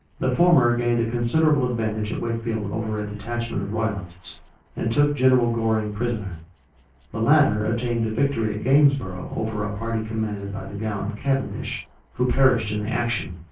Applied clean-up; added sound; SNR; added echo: neural separator model SepFormer DNS4.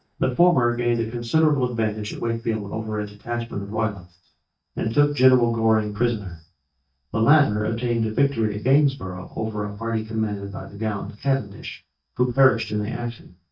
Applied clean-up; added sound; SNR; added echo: neural mask model DeepFilterNet 3.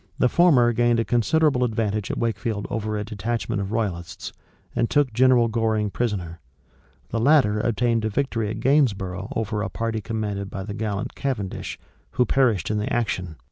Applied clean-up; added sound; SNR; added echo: none; none; none; none.